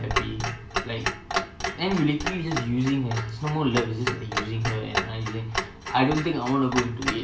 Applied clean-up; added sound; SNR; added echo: none; Clock; 4 dB; none.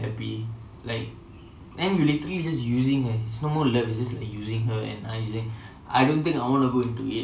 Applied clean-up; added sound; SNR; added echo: none; none; none; none.